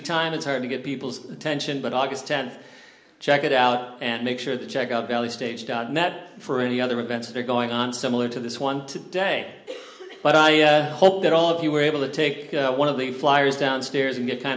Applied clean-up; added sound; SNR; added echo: none; none; none; none.